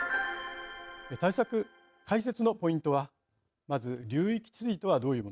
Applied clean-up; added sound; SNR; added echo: none; none; none; none.